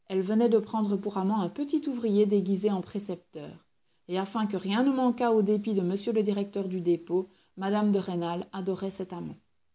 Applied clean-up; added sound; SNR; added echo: none; none; none; none.